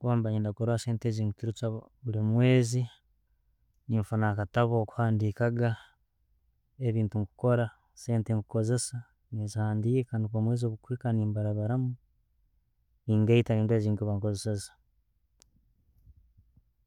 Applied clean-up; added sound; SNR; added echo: none; none; none; none.